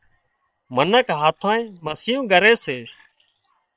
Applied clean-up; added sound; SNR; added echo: neural separator model SepFormer WHAM!.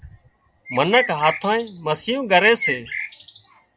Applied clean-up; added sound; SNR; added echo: none; Bird; 8 dB; none.